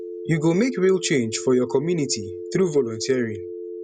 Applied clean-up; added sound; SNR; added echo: none; Telephone; 11 dB; none.